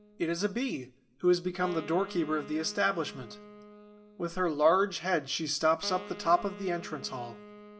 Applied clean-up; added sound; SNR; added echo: none; Wind instrument, woodwind instrument; 17 dB; reverberation time 0.5 s.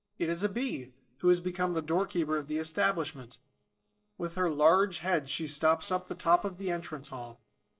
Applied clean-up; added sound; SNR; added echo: neural separator model SepFormer DNS4.